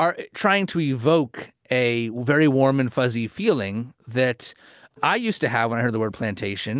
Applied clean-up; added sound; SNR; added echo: none; none; none; none.